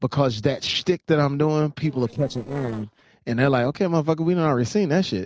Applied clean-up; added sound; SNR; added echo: neural separator model SepFormer DNS4.